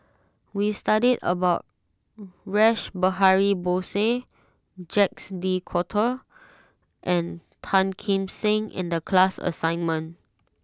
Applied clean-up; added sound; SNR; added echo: none; none; none; none.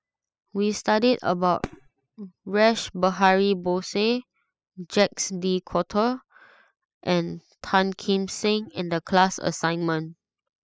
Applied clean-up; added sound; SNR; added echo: classical method spectral subtraction.